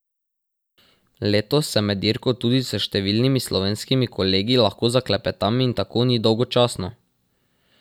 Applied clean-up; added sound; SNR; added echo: none; none; none; none.